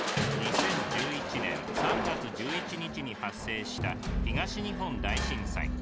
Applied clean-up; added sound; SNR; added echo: none; Crushing; -3 dB; none.